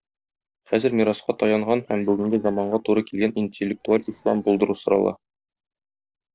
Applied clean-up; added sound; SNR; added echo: neural separator model SepFormer DNS4.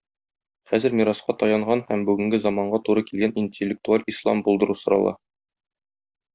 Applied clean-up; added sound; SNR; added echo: none; none; none; none.